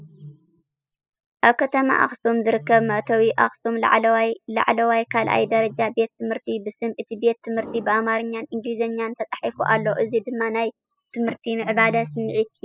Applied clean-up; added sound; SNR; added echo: classical method spectral subtraction.